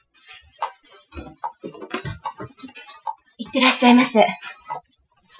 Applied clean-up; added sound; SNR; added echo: classical method Wiener filter.